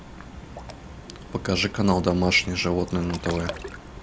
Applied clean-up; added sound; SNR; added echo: none; Ocean; 13 dB; none.